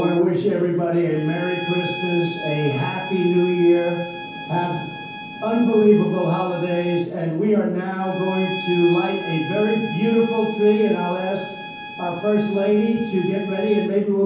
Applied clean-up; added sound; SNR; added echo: none; Bowed string instrument; 12 dB; reverberation time 0.9 s.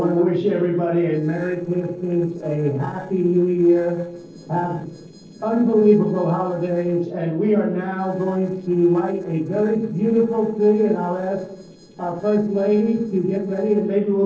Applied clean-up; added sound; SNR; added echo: neural separator model SepFormer DNS4.